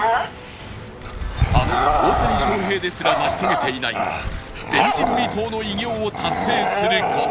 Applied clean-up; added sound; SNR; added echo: none; Bark / Growling; -4 dB; none.